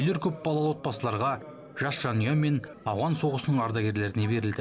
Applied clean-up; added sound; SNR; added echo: none; none; none; none.